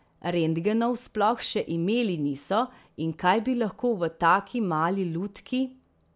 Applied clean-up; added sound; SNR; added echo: none; none; none; none.